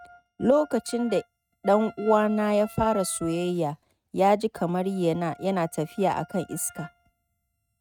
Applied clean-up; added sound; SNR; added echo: neural mask model RNNoise.